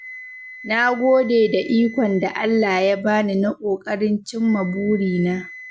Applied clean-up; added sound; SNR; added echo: none; Wind instrument, woodwind instrument; 19 dB; none.